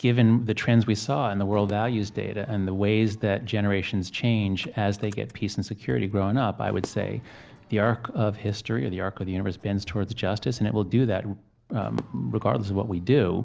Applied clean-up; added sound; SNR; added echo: neural separator model SepFormer DNS4.